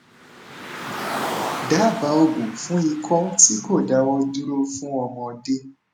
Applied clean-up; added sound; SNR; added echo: none; Car; 11 dB; none.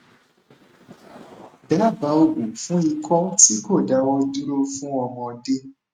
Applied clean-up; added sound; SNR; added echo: neural mask model RNNoise.